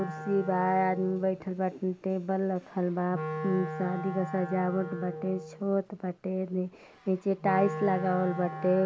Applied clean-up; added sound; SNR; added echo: none; Wind instrument, woodwind instrument; 10 dB; none.